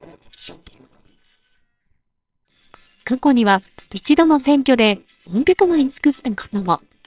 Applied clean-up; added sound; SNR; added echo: neural separator model SepFormer WHAMR!.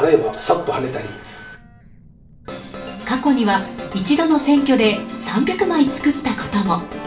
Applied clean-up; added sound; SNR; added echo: none; Telephone; 19 dB; reverberation time 0.4 s.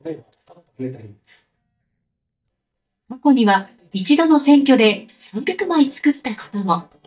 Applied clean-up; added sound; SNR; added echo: neural mask model DeepFilterNet 3.